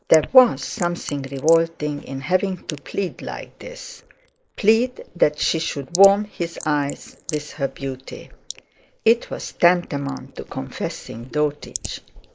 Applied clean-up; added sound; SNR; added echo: neural mask model Resemble Enhance denoiser.